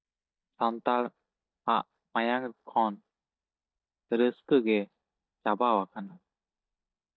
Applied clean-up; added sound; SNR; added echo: neural mask model DeepFilterNet 3.